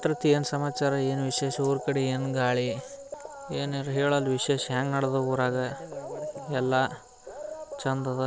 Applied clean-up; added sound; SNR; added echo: none; none; none; none.